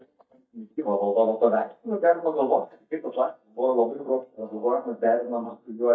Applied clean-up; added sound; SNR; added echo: neural mask model DeepFilterNet 3.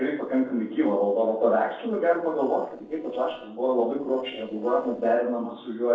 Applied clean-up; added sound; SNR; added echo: neural separator model SepFormer DNS4.